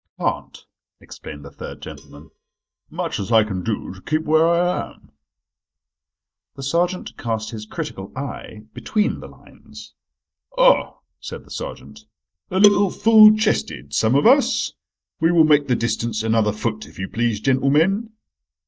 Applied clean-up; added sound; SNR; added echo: neural mask model DeepFilterNet 3.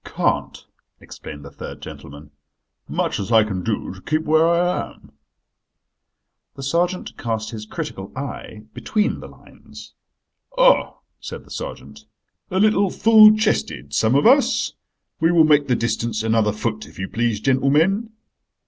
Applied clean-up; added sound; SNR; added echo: none; none; none; none.